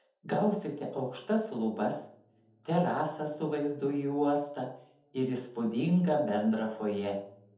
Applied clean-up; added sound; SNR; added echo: none; none; none; reverberation time 0.6 s.